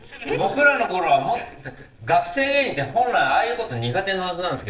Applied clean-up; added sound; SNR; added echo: neural separator model SepFormer DNS4.